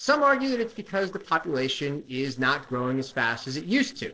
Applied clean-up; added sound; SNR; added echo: neural separator model SepFormer DNS4.